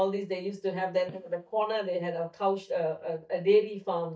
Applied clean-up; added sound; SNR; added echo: neural mask model DeepFilterNet 3.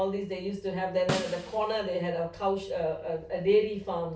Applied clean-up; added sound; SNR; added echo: none; Snare drum; 10 dB; reverberation time 0.3 s.